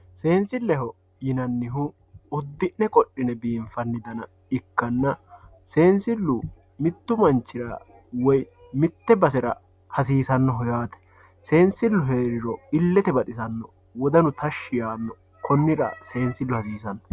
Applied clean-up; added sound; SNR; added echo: none; none; none; none.